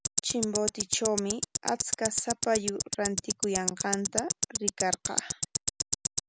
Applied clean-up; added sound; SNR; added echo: none; Tick-tock; 0 dB; none.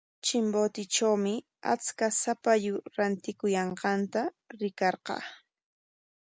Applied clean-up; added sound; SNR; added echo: none; none; none; none.